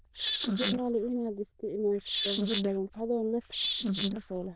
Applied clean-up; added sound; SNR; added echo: neural diffusion model UNIVERSE++.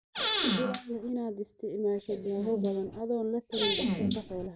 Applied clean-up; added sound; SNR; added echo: neural mask model Resemble Enhance denoiser.